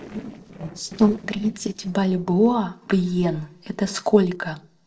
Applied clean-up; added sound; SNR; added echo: neural separator model SepFormer DNS4.